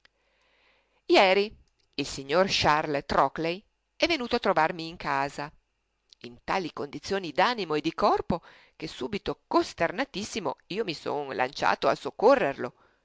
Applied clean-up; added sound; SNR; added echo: none; none; none; none.